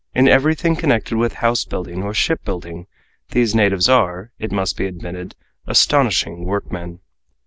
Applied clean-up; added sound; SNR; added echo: none; none; none; none.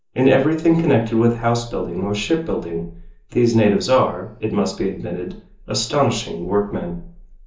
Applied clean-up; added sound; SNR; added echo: none; none; none; reverberation time 0.8 s.